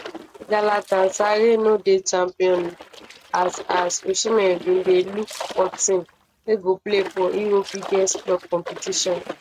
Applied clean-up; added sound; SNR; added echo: neural mask model RNNoise.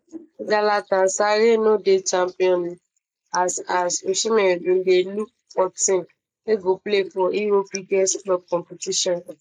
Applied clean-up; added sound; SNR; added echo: neural mask model Resemble Enhance denoiser.